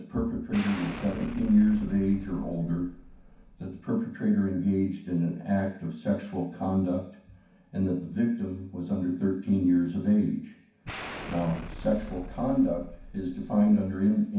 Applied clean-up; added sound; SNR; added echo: none; Explosion; 13 dB; reverberation time 0.6 s.